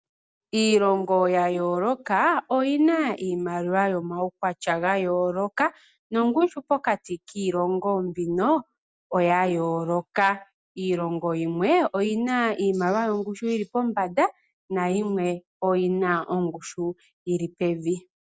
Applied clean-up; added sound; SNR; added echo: none; none; none; none.